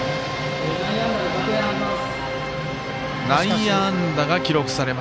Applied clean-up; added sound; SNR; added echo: none; none; none; none.